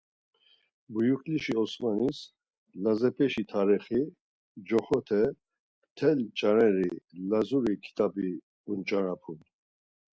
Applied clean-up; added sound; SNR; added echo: none; none; none; none.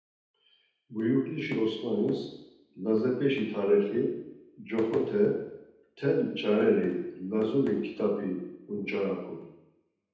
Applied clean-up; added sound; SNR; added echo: none; none; none; reverberation time 0.9 s.